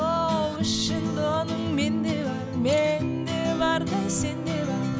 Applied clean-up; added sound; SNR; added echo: none; none; none; none.